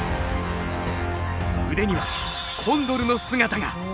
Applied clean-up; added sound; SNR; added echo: none; none; none; none.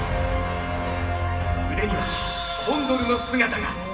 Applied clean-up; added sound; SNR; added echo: none; Wind instrument, woodwind instrument; 11 dB; reverberation time 1.2 s.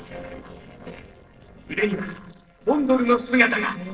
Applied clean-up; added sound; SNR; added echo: neural separator model SepFormer DNS4.